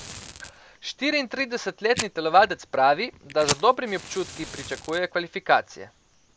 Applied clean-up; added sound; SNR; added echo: none; Fire; 13 dB; none.